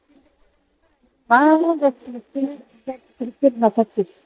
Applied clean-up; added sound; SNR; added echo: neural mask model DeepFilterNet 3.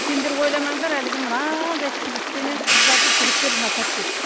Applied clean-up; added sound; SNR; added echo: none; Hi-hat + Stream; -4 dB; none.